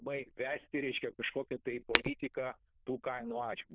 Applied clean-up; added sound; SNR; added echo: neural diffusion model UNIVERSE++.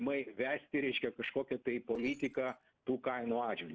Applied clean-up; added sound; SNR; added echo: neural separator model SepFormer DNS4.